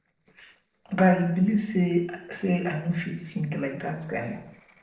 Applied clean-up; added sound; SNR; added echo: neural separator model SepFormer DNS4.